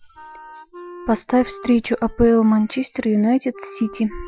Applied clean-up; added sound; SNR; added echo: classical method Wiener filter.